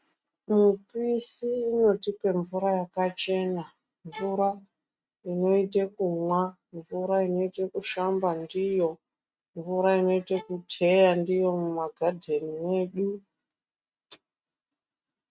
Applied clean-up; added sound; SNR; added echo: neural mask model RNNoise.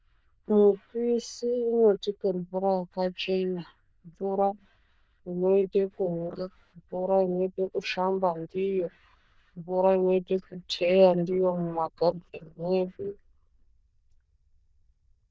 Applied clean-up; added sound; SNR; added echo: neural diffusion model UNIVERSE++.